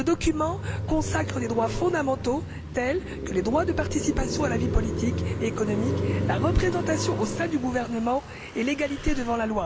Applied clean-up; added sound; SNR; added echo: none; Car passing by; 4 dB; none.